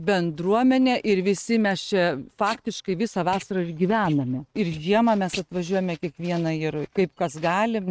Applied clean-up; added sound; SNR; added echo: neural mask model RNNoise.